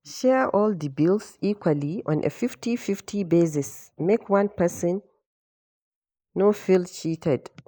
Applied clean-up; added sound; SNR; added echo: neural mask model Resemble Enhance denoiser.